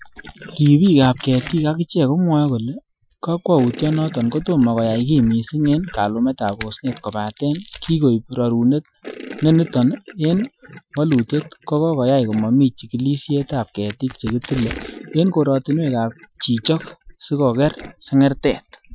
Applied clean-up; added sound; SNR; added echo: classical method Wiener filter.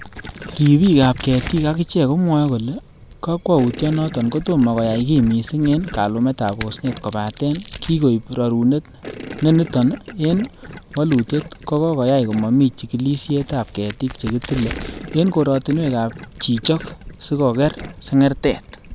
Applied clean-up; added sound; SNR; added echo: none; Gurgling + Crack; 16 dB; none.